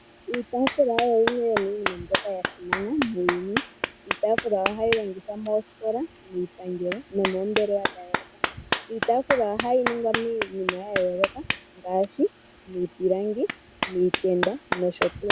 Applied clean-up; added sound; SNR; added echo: none; Clapping; 5 dB; none.